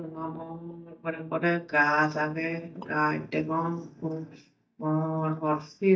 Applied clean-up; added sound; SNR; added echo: neural mask model DeepFilterNet 3.